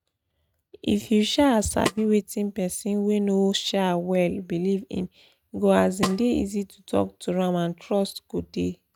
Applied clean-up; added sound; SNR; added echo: neural mask model RNNoise.